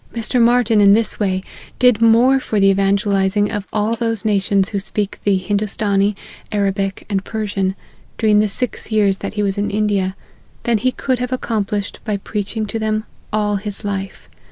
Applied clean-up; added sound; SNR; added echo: neural mask model Resemble Enhance denoiser.